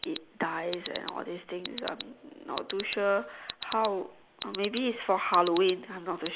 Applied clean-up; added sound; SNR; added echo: none; Alarm; 11 dB; none.